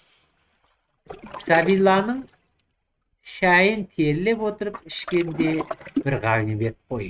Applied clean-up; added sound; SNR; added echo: neural mask model RNNoise.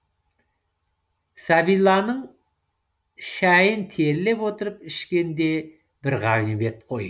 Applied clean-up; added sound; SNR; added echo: none; none; none; none.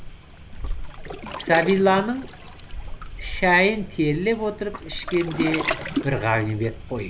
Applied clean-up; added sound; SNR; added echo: none; Waves, surf; 8 dB; none.